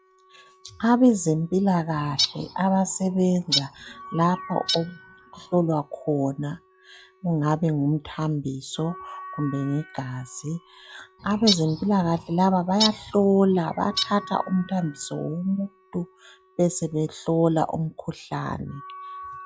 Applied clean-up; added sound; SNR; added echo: classical method log-MMSE.